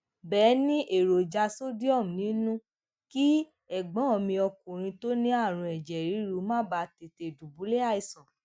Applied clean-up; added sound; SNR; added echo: none; none; none; none.